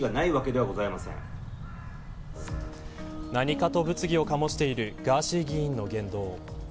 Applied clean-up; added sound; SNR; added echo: none; Bird vocalization, bird call, bird song; 12 dB; none.